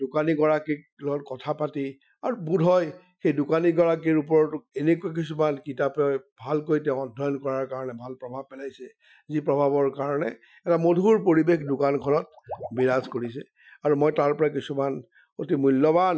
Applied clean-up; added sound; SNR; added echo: classical method Wiener filter.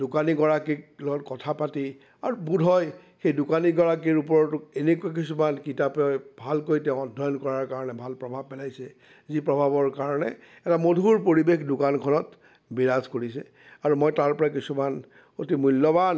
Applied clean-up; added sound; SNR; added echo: none; none; none; none.